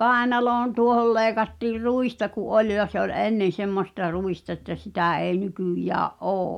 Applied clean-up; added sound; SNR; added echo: none; none; none; none.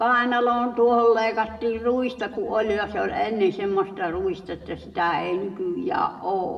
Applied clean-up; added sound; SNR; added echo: none; none; none; reverberation time 1.0 s.